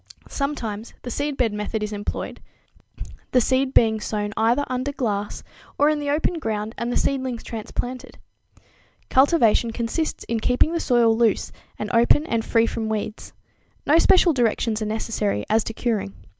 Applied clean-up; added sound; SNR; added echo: none; none; none; none.